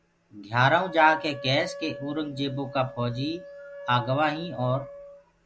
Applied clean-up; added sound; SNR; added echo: none; Wind instrument, woodwind instrument; 15 dB; none.